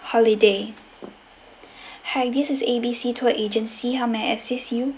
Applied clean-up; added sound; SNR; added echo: none; none; none; none.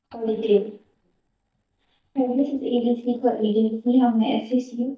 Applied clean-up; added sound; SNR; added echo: neural mask model DeepFilterNet 3.